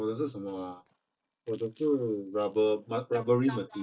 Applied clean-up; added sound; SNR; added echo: neural mask model DeepFilterNet 3.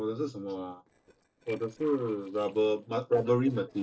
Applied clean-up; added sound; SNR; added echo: neural separator model SepFormer DNS4.